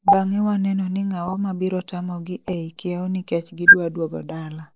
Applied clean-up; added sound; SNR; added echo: neural mask model Resemble Enhance denoiser.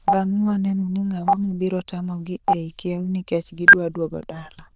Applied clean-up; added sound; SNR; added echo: neural diffusion model UNIVERSE++.